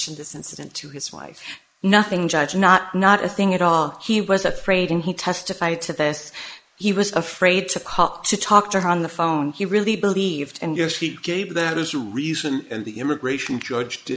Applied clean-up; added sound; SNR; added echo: neural mask model Resemble Enhance denoiser.